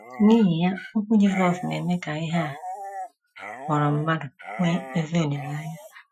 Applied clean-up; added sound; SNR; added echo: classical method Wiener filter.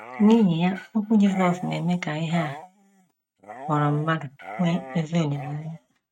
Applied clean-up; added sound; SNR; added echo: neural mask model RNNoise.